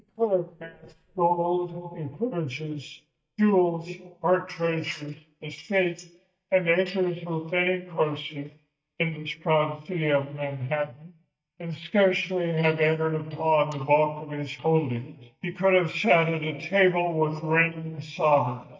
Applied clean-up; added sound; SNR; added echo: neural mask model DeepFilterNet 3.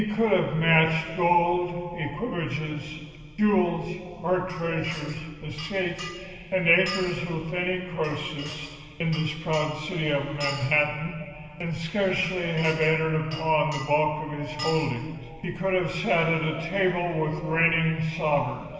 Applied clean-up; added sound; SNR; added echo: none; Glass; 15 dB; reverberation time 2.5 s.